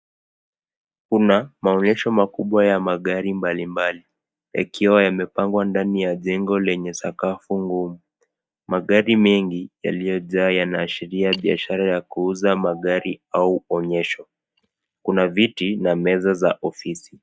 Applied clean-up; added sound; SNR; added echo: neural mask model DeepFilterNet 3.